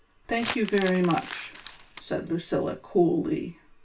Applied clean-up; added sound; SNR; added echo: none; Crumpling, crinkling; 9 dB; reverberation time 0.2 s.